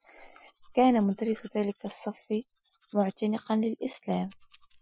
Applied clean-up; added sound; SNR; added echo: classical method Wiener filter.